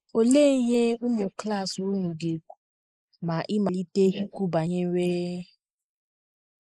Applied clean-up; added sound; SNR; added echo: neural mask model Resemble Enhance denoiser.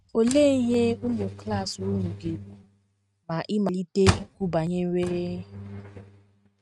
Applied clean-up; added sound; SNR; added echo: neural mask model RNNoise.